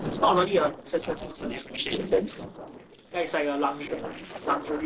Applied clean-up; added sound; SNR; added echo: neural separator model SepFormer DNS4.